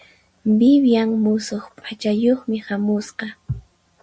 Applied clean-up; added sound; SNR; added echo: none; none; none; none.